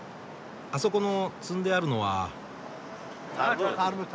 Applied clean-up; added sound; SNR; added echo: none; none; none; none.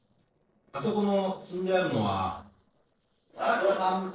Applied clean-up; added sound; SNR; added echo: neural separator model SepFormer DNS4.